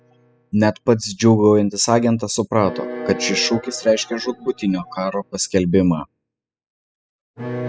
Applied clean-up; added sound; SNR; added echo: classical method spectral subtraction.